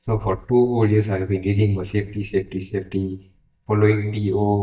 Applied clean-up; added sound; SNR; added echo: neural mask model DeepFilterNet 3.